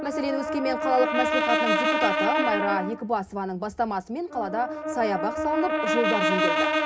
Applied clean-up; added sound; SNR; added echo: none; Brass instrument; -1 dB; reverberation time 0.3 s.